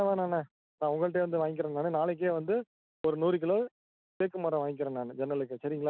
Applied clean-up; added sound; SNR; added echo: none; none; none; none.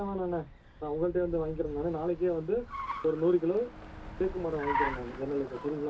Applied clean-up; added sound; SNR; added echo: none; Car; 8 dB; reverberation time 0.2 s.